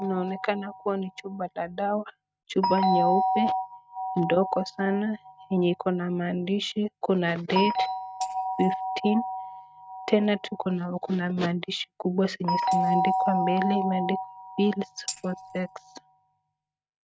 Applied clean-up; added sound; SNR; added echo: neural mask model RNNoise.